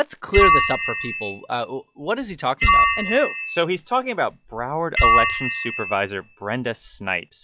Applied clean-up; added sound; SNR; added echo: classical method log-MMSE.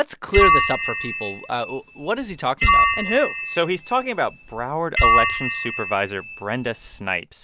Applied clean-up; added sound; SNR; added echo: none; Bell; -2 dB; none.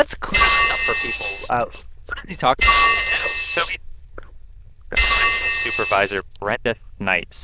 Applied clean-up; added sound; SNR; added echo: neural diffusion model UNIVERSE++.